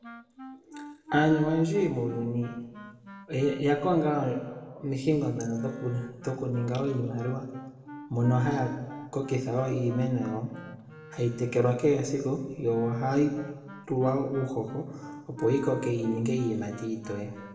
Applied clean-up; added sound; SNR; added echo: none; Wind instrument, woodwind instrument; 16 dB; reverberation time 1.0 s.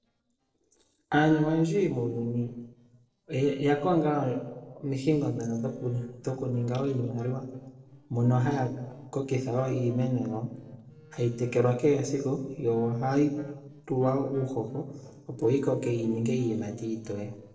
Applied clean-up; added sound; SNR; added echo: neural separator model SepFormer DNS4.